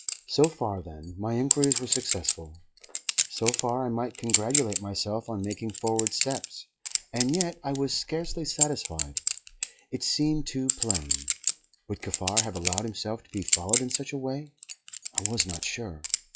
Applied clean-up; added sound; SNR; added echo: classical method log-MMSE.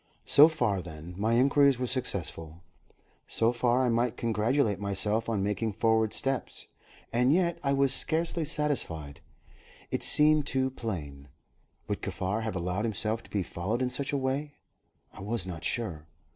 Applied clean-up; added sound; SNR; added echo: none; none; none; none.